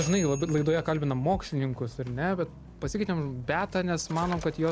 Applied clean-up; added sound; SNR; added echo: none; Mechanisms; 17 dB; none.